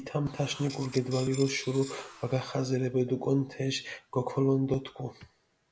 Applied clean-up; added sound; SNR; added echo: none; Tools; 17 dB; none.